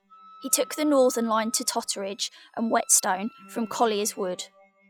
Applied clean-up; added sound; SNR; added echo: classical method log-MMSE.